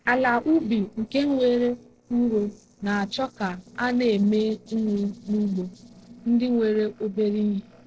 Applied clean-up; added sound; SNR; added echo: neural separator model SepFormer DNS4.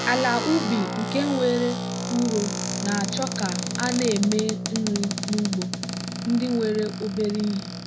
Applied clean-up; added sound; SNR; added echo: none; Guitar + Cupboard open or close; 3 dB; none.